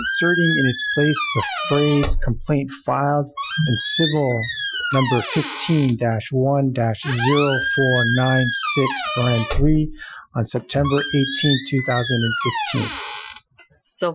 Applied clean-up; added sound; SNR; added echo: classical method Wiener filter.